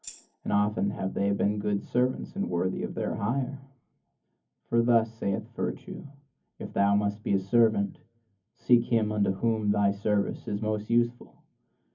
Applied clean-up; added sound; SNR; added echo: none; Tambourine; 19 dB; reverberation time 0.3 s.